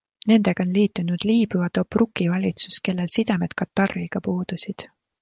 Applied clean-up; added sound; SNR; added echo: none; none; none; none.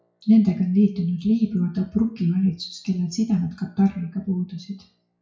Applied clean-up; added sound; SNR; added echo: classical method WPE with log-MMSE.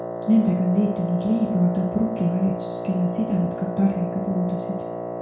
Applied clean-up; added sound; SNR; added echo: none; Wind instrument, woodwind instrument; 7 dB; reverberation time 0.6 s.